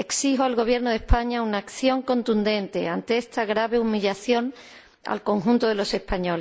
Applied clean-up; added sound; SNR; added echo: none; none; none; none.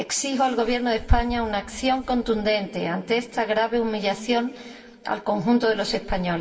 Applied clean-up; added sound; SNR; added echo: none; none; none; reverberation time 1.9 s.